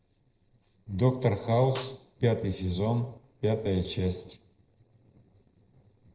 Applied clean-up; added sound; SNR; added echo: neural separator model SepFormer DNS4.